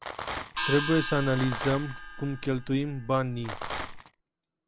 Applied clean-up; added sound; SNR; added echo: none; Gong + Rattle; 6 dB; none.